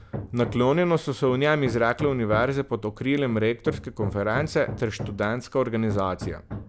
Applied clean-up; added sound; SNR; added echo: none; Hammer; 12 dB; none.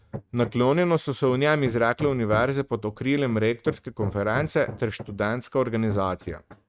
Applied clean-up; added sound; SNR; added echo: neural mask model RNNoise.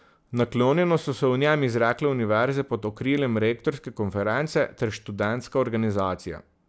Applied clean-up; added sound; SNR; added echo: none; none; none; none.